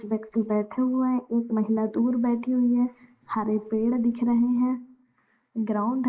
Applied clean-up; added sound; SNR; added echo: neural mask model Resemble Enhance denoiser.